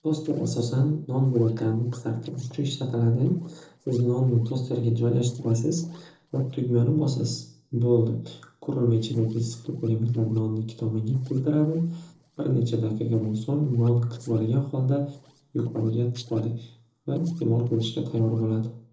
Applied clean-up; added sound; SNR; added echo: neural separator model SepFormer DNS4.